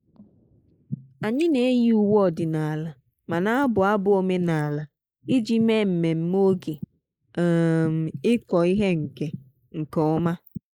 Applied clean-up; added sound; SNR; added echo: neural mask model Resemble Enhance denoiser.